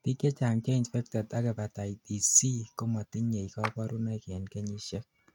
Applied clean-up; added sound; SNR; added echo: neural mask model RNNoise.